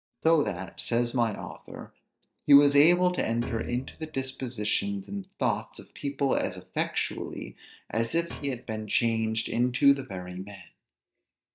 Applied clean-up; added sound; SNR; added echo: neural mask model DeepFilterNet 3.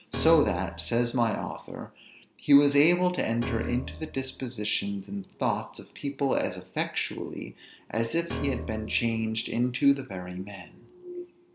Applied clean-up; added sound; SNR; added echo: none; Piano; 9 dB; none.